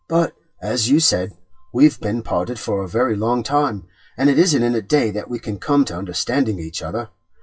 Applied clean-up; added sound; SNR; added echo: classical method WPE with log-MMSE.